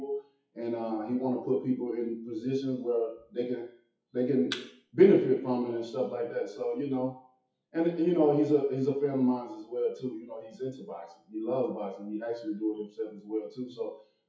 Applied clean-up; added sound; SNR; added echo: classical method WPE with log-MMSE.